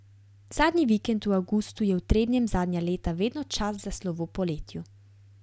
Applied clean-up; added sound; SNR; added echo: none; none; none; none.